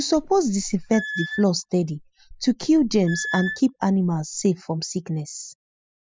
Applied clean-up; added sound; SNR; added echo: classical method spectral subtraction.